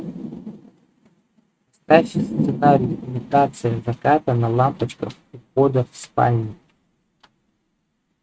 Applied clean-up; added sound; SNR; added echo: neural mask model RNNoise.